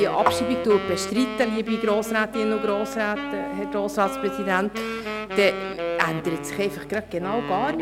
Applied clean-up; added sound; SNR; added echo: none; Wind instrument, woodwind instrument; 6 dB; none.